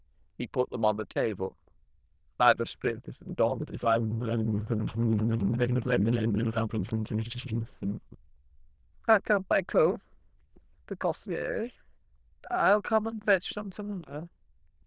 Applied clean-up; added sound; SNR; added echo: neural diffusion model UNIVERSE++.